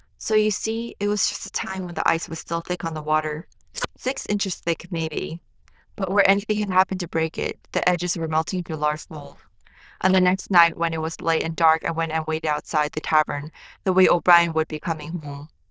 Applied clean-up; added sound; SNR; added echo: neural diffusion model UNIVERSE++.